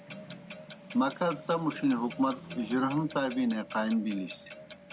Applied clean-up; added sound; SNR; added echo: none; Clock; 15 dB; none.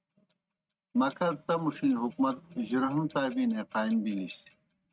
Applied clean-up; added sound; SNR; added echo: neural mask model RNNoise.